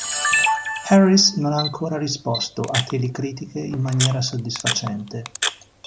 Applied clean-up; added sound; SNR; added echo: none; Camera; 5 dB; none.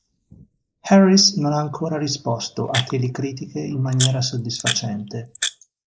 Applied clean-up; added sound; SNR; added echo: neural mask model Resemble Enhance denoiser.